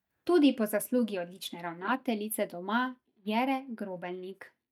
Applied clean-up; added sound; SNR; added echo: neural mask model DeepFilterNet 3.